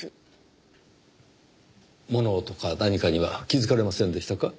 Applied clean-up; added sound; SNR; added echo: none; none; none; none.